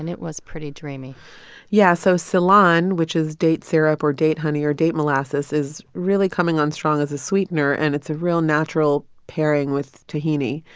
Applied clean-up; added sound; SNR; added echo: none; none; none; none.